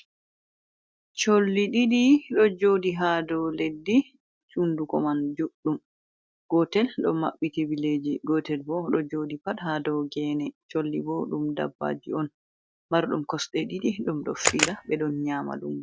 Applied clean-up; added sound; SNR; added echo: none; Camera; 3 dB; none.